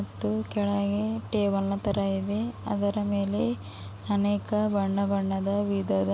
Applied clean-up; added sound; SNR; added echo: none; none; none; none.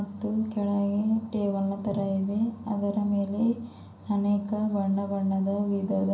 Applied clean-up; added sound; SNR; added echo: none; none; none; reverberation time 0.6 s.